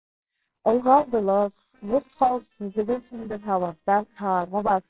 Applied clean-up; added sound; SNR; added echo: neural separator model SepFormer WHAMR!.